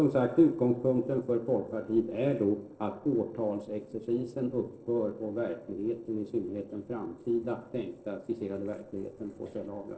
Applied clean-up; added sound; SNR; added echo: neural separator model SepFormer DNS4.